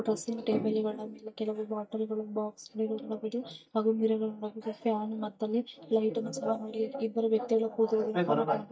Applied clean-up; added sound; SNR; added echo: neural mask model DeepFilterNet 3.